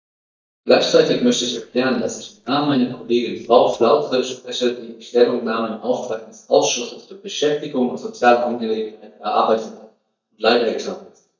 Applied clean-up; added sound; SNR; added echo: neural mask model DeepFilterNet 3.